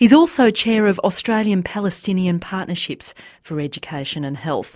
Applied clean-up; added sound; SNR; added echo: none; none; none; none.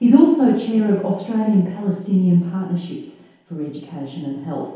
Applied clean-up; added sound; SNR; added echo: none; none; none; reverberation time 0.8 s.